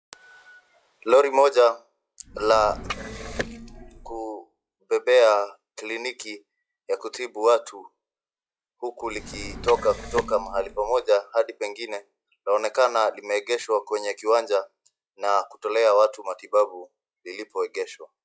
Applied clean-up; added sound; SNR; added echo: classical method log-MMSE.